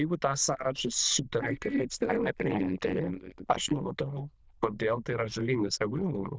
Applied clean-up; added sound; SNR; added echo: neural diffusion model UNIVERSE++.